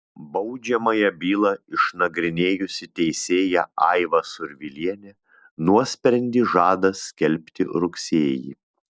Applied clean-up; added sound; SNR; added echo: none; none; none; none.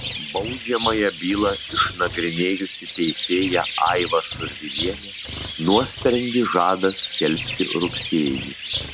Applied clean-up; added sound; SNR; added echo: none; Bird; 5 dB; none.